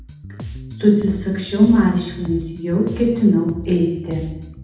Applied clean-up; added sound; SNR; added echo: none; Bass guitar; 14 dB; reverberation time 0.8 s.